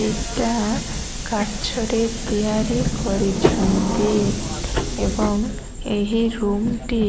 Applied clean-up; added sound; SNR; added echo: none; Subway, metro, underground; 2 dB; none.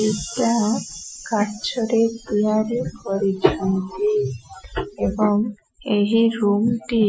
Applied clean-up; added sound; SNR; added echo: classical method Wiener filter.